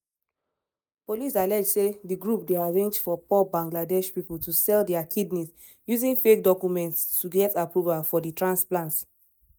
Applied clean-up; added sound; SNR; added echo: neural mask model DeepFilterNet 3.